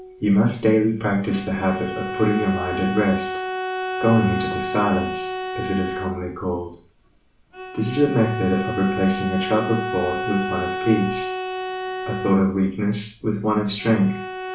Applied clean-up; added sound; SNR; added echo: none; Bowed string instrument; 7 dB; reverberation time 0.4 s.